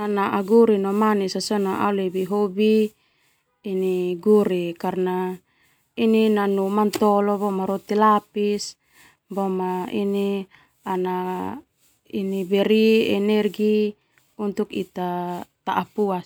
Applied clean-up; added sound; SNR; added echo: none; none; none; none.